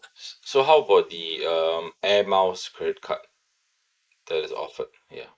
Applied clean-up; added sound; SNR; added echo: neural mask model Resemble Enhance denoiser.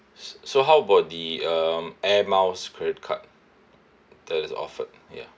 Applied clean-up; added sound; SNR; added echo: none; none; none; none.